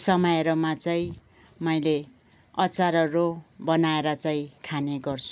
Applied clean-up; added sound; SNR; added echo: none; none; none; none.